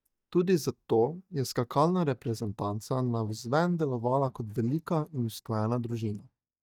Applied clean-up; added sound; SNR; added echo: neural mask model DeepFilterNet 3.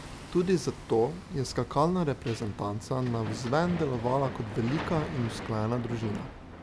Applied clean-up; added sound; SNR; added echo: none; Hammer; 11 dB; none.